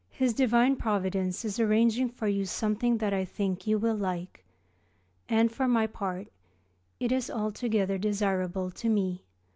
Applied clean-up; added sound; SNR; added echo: none; none; none; none.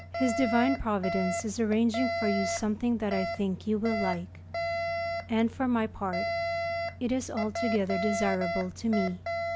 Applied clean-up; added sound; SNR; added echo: none; Alarm; 4 dB; none.